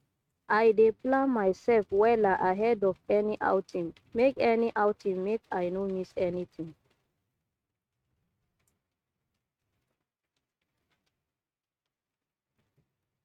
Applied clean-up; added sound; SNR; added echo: neural mask model RNNoise.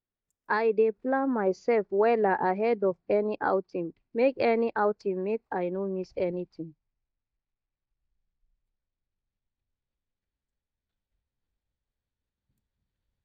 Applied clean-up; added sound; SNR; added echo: neural mask model DeepFilterNet 3.